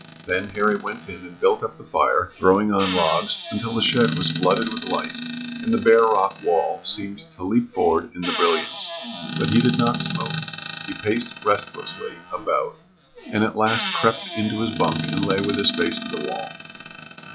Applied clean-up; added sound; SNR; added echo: classical method log-MMSE.